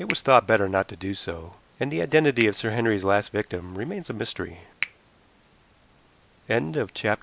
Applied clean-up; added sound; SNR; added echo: none; Finger snapping; 16 dB; none.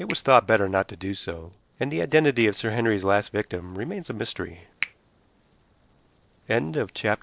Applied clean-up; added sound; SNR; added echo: neural separator model SepFormer DNS4.